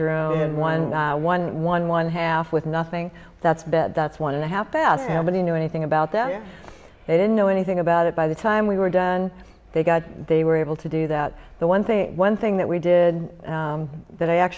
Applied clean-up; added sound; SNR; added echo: none; none; none; none.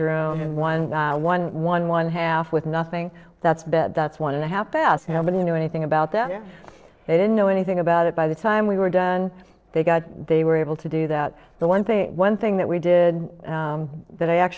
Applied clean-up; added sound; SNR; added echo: neural separator model SepFormer DNS4.